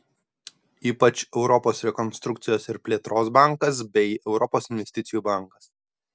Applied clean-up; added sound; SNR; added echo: none; none; none; none.